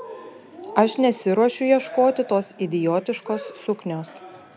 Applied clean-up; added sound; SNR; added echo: none; Cheering; 17 dB; none.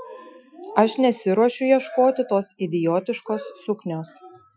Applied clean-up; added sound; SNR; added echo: classical method Wiener filter.